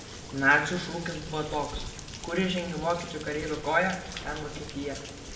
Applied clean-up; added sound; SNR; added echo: none; Rain; 10 dB; reverberation time 0.9 s.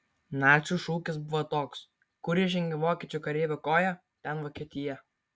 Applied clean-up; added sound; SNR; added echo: none; none; none; none.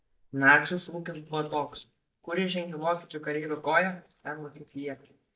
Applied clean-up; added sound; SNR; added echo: neural mask model DeepFilterNet 3.